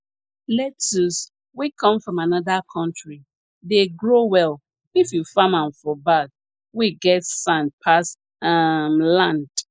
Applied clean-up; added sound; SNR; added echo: neural mask model Resemble Enhance denoiser.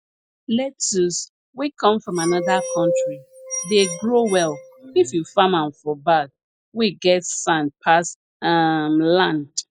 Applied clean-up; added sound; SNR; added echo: classical method log-MMSE.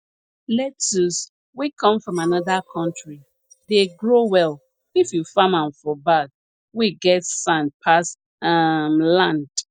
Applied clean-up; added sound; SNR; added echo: neural mask model DeepFilterNet 3.